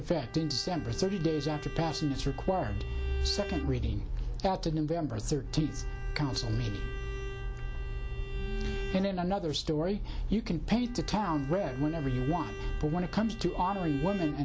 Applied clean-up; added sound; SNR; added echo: none; Bowed string instrument; 15 dB; none.